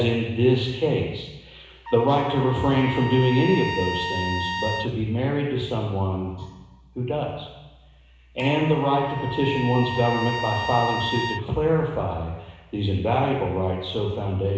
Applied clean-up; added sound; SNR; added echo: none; Trumpet; 7 dB; reverberation time 1.0 s.